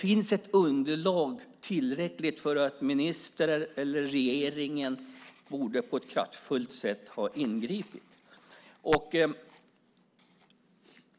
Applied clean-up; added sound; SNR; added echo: none; none; none; none.